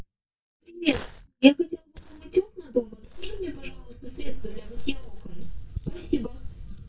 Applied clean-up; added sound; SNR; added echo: neural mask model DeepFilterNet 3.